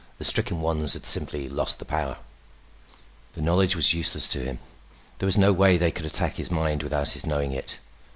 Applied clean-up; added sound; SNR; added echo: none; none; none; none.